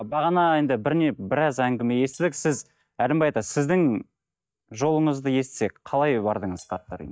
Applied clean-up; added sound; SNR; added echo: neural mask model DeepFilterNet 3.